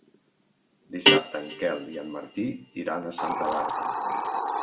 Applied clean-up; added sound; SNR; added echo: none; Guitar + Hiss; -5 dB; none.